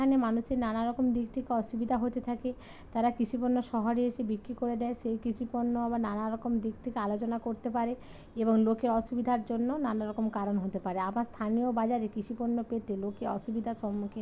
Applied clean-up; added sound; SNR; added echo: none; none; none; none.